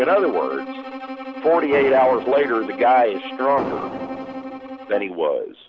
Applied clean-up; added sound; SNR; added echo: none; Bowed string instrument + Fireworks; 10 dB; none.